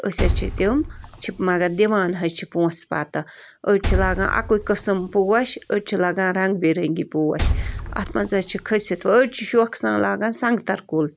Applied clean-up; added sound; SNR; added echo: none; Liquid; 8 dB; none.